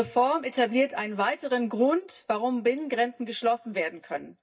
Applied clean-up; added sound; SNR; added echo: neural mask model DeepFilterNet 3.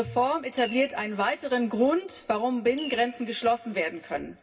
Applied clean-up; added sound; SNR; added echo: none; Fireworks; 13 dB; reverberation time 0.4 s.